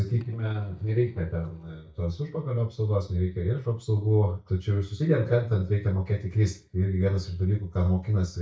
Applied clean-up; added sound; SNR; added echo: neural mask model DeepFilterNet 3.